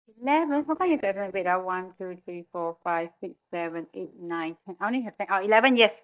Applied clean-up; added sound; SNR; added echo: neural mask model DeepFilterNet 3.